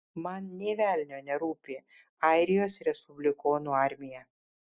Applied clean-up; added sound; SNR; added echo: none; none; none; none.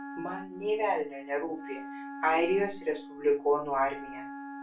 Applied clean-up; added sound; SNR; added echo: none; Wind instrument, woodwind instrument; 12 dB; reverberation time 0.2 s.